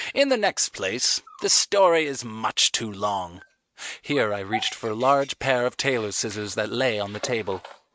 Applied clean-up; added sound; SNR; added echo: neural mask model RNNoise.